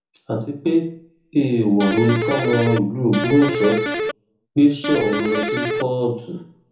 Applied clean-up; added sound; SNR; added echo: none; Electric guitar; 2 dB; reverberation time 1.0 s.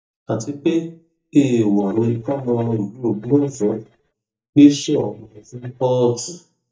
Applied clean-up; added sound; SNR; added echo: neural mask model DeepFilterNet 3.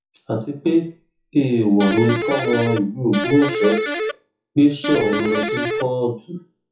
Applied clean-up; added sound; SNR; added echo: classical method WPE with log-MMSE.